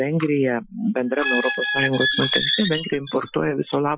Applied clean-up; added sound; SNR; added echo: classical method Wiener filter.